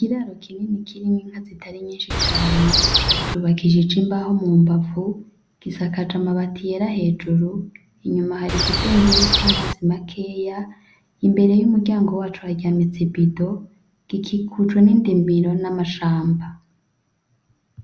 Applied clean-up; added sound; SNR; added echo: none; Chirp, tweet; -2 dB; none.